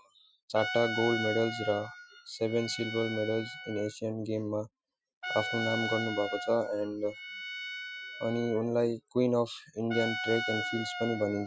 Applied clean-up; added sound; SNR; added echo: classical method Wiener filter.